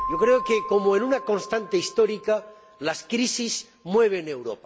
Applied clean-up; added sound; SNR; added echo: none; Keyboard (musical); 12 dB; none.